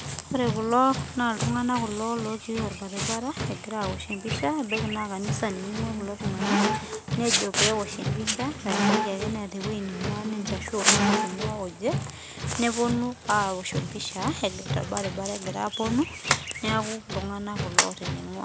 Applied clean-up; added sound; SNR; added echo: none; Squeak + Tools; 4 dB; none.